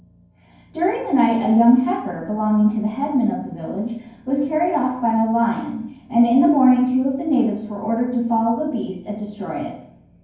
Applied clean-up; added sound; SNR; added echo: none; none; none; reverberation time 0.9 s.